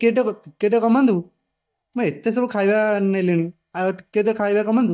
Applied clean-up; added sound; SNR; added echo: neural mask model DeepFilterNet 3.